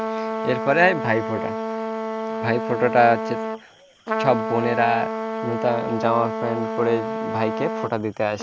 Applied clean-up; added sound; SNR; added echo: none; Trumpet; 4 dB; none.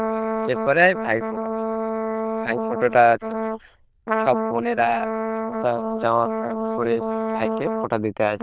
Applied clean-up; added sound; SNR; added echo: neural diffusion model UNIVERSE++.